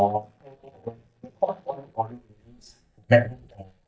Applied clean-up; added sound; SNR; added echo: neural mask model DeepFilterNet 3.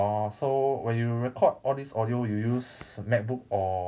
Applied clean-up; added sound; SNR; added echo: none; none; none; none.